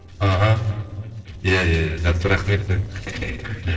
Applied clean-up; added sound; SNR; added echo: neural separator model SepFormer DNS4.